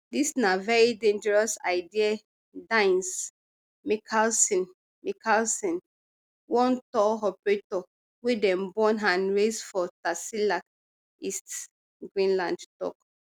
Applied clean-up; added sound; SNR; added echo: none; none; none; none.